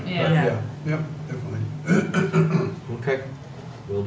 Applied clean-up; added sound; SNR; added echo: none; none; none; none.